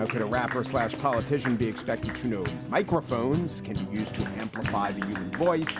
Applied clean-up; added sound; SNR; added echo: none; Applause / Clapping; 12 dB; none.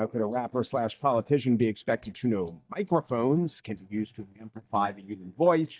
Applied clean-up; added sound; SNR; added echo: neural mask model DeepFilterNet 3.